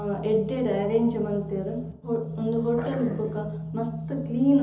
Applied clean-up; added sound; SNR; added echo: none; Growling; 16 dB; reverberation time 0.8 s.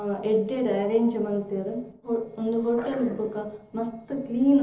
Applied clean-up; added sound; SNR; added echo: neural separator model SepFormer DNS4.